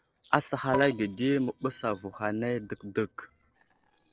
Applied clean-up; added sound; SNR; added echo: neural separator model SepFormer DNS4.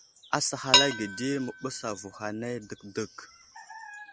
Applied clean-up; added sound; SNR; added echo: none; Dishes, pots, and pans; -2 dB; none.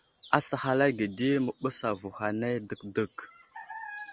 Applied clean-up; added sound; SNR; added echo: none; none; none; none.